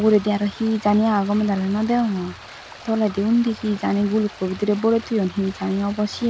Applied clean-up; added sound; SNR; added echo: none; Stream; 20 dB; none.